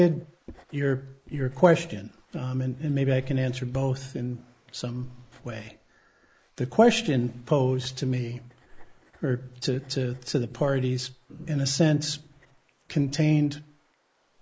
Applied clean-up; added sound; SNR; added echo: neural mask model Resemble Enhance denoiser.